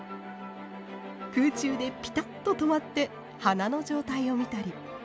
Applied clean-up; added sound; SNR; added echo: none; none; none; none.